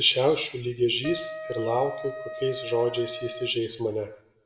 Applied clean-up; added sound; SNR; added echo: none; Wind instrument, woodwind instrument; 11 dB; reverberation time 0.6 s.